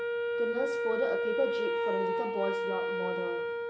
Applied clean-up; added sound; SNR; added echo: none; Wind instrument, woodwind instrument; -5 dB; none.